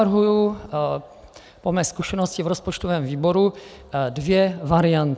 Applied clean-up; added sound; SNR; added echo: none; none; none; none.